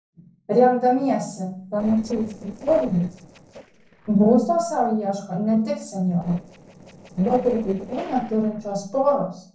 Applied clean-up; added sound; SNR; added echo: neural separator model SepFormer DNS4.